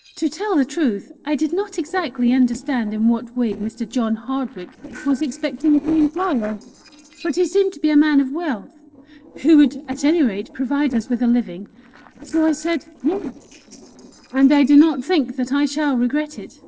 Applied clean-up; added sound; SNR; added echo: neural separator model SepFormer DNS4.